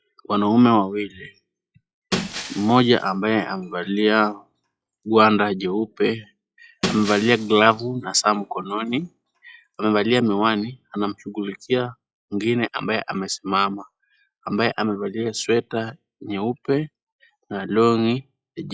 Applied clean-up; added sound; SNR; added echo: classical method log-MMSE.